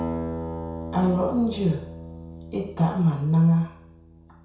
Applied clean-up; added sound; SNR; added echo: none; Acoustic guitar; 10 dB; reverberation time 0.6 s.